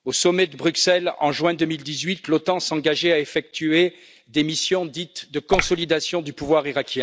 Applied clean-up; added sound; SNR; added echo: none; Drip / Water; 2 dB; none.